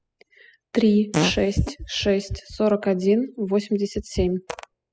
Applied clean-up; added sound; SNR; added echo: classical method spectral subtraction.